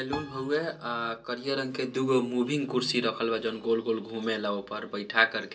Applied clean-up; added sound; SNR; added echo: none; Piano; 18 dB; reverberation time 0.2 s.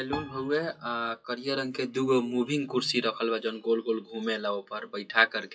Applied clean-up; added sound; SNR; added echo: classical method WPE with log-MMSE.